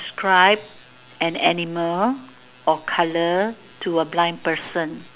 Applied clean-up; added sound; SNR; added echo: none; none; none; none.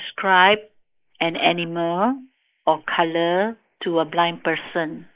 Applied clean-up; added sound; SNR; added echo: neural mask model Resemble Enhance denoiser.